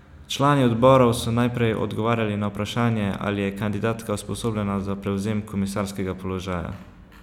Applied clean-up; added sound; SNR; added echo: none; none; none; none.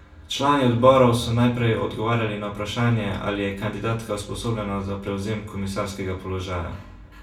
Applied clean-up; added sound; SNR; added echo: none; none; none; reverberation time 0.3 s.